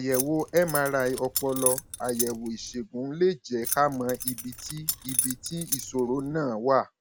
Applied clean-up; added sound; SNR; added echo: none; Keys jangling; 5 dB; none.